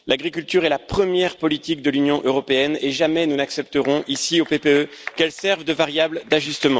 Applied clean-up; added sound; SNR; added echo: none; none; none; none.